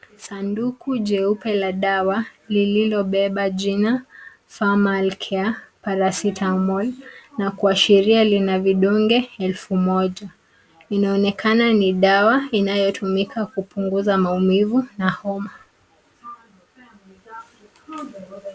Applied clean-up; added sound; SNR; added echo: none; none; none; none.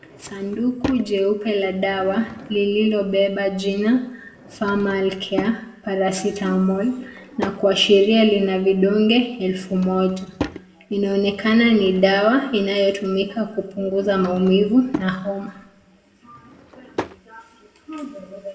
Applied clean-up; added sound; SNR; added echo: none; Drawer open or close / Wood; 16 dB; reverberation time 0.7 s.